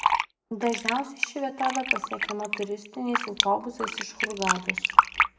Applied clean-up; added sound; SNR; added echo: none; Fill (with liquid); -3 dB; reverberation time 0.7 s.